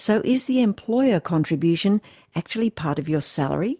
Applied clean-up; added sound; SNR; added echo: none; none; none; none.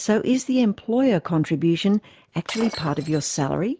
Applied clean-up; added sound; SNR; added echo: none; Shatter; 15 dB; none.